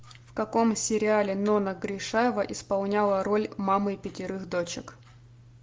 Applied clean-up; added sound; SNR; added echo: none; none; none; none.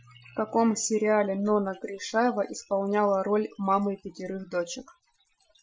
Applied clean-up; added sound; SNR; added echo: classical method Wiener filter.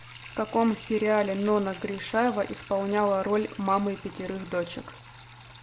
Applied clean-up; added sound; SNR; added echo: none; Sink (filling or washing); 19 dB; none.